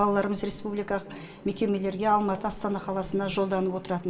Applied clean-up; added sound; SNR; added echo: none; none; none; reverberation time 1.5 s.